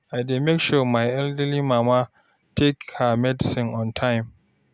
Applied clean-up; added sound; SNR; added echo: none; none; none; none.